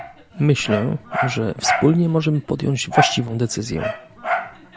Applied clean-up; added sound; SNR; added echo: none; Dog; 5 dB; none.